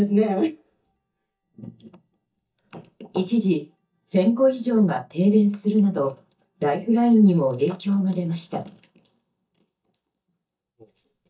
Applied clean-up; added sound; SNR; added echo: neural mask model DeepFilterNet 3.